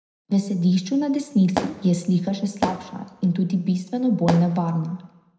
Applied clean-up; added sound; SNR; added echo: none; Fireworks; 9 dB; reverberation time 0.7 s.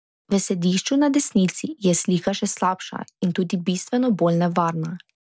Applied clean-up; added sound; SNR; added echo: none; none; none; none.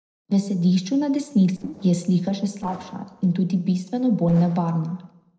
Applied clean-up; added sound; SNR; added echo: neural separator model SepFormer DNS4.